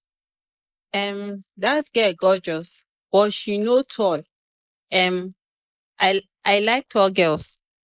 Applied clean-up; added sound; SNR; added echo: neural mask model Resemble Enhance denoiser.